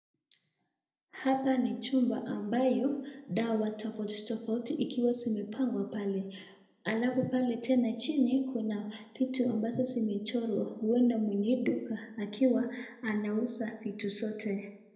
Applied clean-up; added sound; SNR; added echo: none; none; none; reverberation time 0.8 s.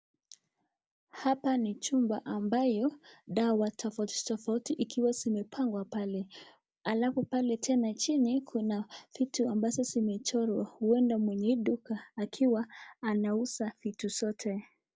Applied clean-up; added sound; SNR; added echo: none; none; none; none.